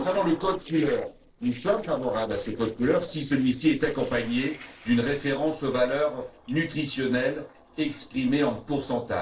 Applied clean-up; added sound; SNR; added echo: neural separator model SepFormer DNS4.